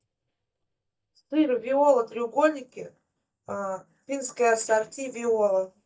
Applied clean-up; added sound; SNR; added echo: neural mask model DeepFilterNet 3.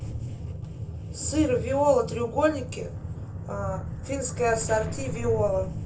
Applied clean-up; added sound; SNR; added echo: none; Explosion; 16 dB; reverberation time 0.3 s.